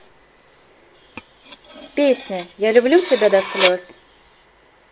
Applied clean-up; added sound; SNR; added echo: none; Cutlery, silverware; 9 dB; none.